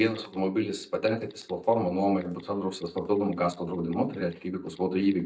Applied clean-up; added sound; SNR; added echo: neural mask model DeepFilterNet 3.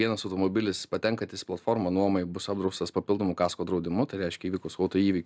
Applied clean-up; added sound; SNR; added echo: none; none; none; none.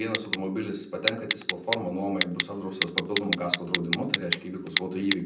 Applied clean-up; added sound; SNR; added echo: none; Telephone; -1 dB; reverberation time 0.6 s.